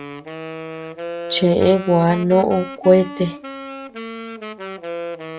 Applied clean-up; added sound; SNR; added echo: none; Wind instrument, woodwind instrument; 11 dB; none.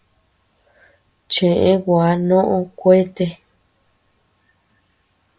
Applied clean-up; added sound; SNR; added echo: none; none; none; none.